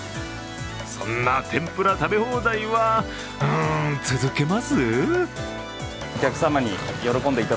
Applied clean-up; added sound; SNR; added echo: none; Wind instrument, woodwind instrument; 19 dB; none.